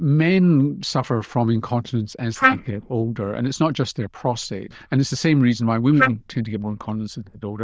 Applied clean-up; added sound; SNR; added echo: neural diffusion model UNIVERSE++.